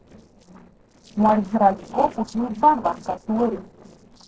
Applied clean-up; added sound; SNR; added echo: neural separator model SepFormer DNS4.